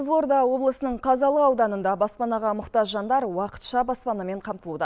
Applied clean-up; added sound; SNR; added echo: none; none; none; none.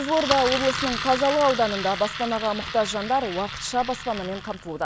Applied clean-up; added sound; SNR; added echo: none; Engine; 7 dB; none.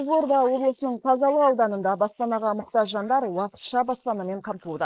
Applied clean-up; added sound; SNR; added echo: neural mask model Resemble Enhance denoiser.